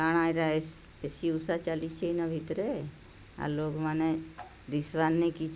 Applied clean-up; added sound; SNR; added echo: none; none; none; none.